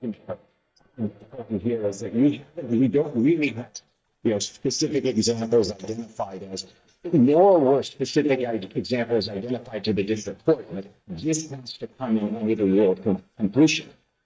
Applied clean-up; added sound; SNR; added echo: neural mask model DeepFilterNet 3.